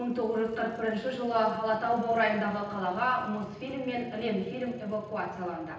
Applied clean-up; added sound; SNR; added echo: none; Motorcycle; 18 dB; reverberation time 0.9 s.